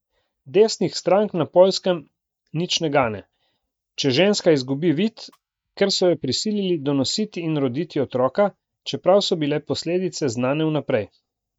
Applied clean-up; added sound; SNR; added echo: neural mask model DeepFilterNet 3.